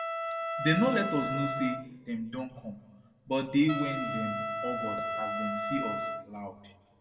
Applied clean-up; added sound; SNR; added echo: none; Trumpet; 3 dB; reverberation time 1.1 s.